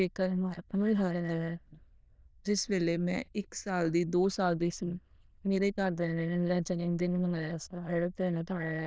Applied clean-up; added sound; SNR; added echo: neural diffusion model UNIVERSE++.